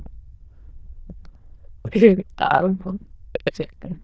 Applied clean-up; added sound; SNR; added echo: neural diffusion model UNIVERSE++.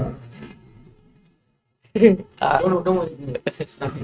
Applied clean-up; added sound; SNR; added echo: neural mask model RNNoise.